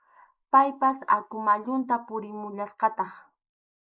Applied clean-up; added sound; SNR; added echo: neural mask model Resemble Enhance denoiser.